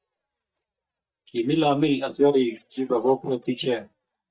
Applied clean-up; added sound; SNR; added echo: neural mask model DeepFilterNet 3.